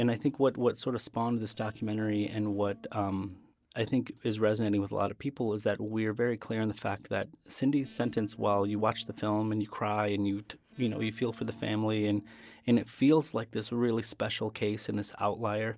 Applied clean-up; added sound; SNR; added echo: neural separator model SepFormer DNS4.